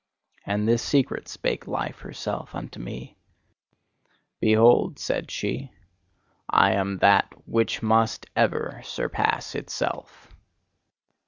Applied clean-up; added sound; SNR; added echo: none; none; none; none.